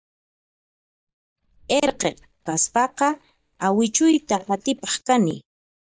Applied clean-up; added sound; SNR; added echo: neural mask model DeepFilterNet 3.